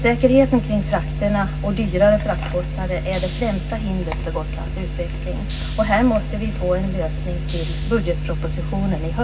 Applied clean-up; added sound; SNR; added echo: none; Hiss; 19 dB; reverberation time 0.4 s.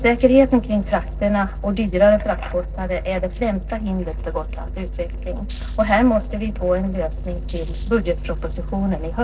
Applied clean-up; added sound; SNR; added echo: neural separator model SepFormer DNS4.